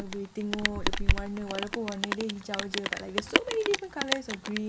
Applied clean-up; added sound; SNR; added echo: none; Rain; -3 dB; none.